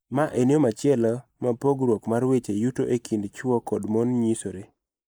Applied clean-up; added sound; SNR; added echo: neural mask model Resemble Enhance denoiser.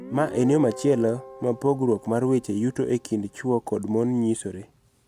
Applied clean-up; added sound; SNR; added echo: none; Guitar; 18 dB; none.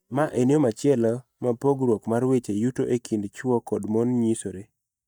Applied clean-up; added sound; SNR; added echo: neural mask model DeepFilterNet 3.